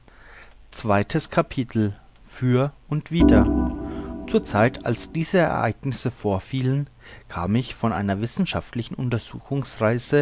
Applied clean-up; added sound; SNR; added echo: none; Organ; -2 dB; none.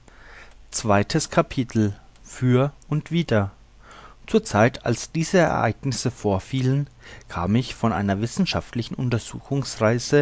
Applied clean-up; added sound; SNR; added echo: none; none; none; none.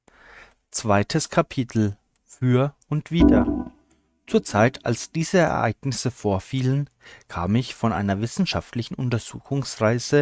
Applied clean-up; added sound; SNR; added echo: neural mask model RNNoise.